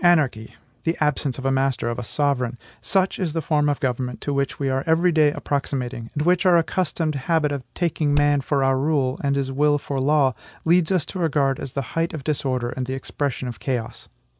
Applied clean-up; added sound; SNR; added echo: none; Hammer; 6 dB; none.